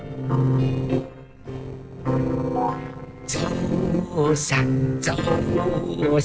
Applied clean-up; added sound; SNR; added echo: neural separator model SepFormer DNS4.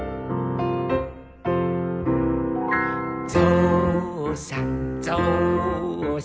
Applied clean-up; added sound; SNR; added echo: none; none; none; none.